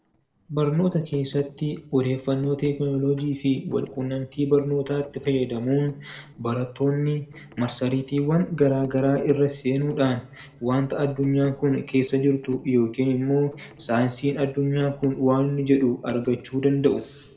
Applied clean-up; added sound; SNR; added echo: neural separator model SepFormer DNS4.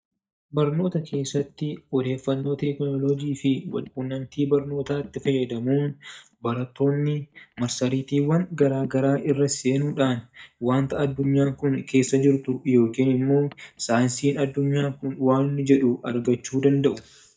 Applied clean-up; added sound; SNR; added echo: neural mask model DeepFilterNet 3.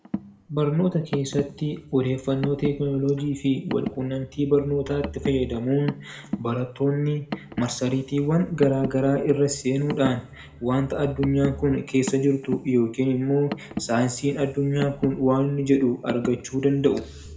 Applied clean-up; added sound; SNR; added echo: none; Car; 13 dB; reverberation time 0.7 s.